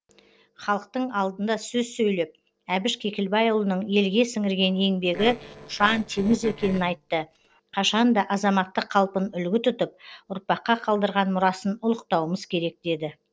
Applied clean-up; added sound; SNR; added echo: neural separator model SepFormer DNS4.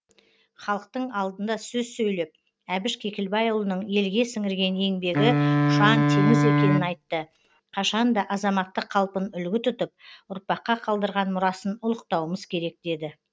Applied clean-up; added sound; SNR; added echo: neural mask model RNNoise.